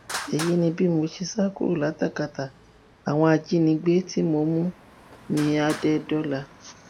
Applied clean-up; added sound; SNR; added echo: none; Traffic noise, roadway noise; 18 dB; none.